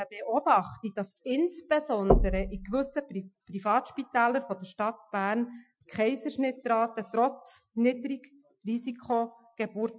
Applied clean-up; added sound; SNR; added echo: classical method Wiener filter.